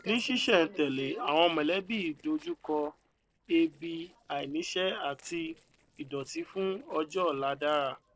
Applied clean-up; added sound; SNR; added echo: neural separator model SepFormer DNS4.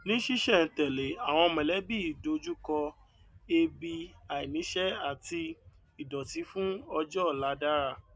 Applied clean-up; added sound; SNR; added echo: none; none; none; none.